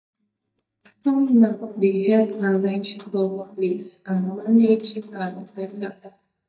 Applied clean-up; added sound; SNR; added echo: neural mask model DeepFilterNet 3.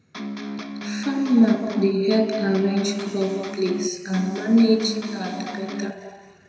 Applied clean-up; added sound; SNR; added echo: none; Electric guitar; 9 dB; reverberation time 2.3 s.